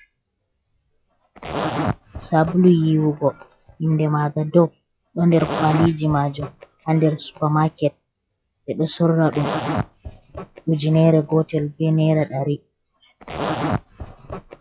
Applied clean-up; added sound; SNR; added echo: classical method log-MMSE.